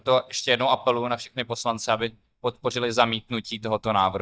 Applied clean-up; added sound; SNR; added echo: neural mask model DeepFilterNet 3.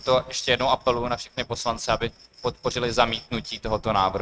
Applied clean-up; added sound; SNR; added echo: neural mask model RNNoise.